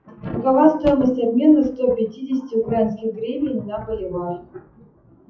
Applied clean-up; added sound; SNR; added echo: classical method WPE with log-MMSE.